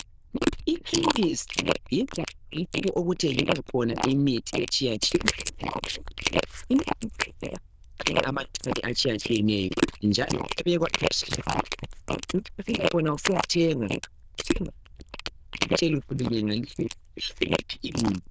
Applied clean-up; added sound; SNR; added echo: neural diffusion model UNIVERSE++.